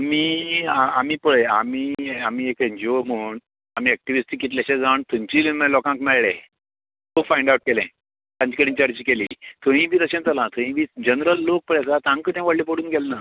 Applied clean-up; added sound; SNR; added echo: none; none; none; none.